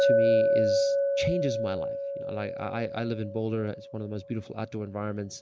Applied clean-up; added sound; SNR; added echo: none; Chink, clink; -5 dB; none.